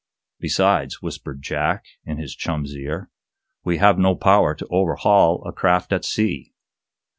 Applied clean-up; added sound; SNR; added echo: none; none; none; none.